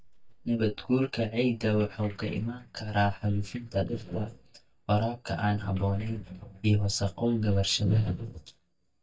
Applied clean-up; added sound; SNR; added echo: neural mask model DeepFilterNet 3.